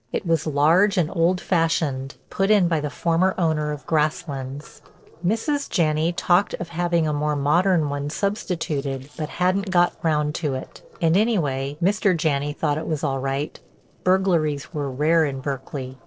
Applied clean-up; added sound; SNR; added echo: neural separator model SepFormer DNS4.